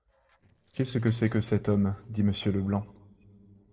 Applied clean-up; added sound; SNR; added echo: neural separator model SepFormer DNS4.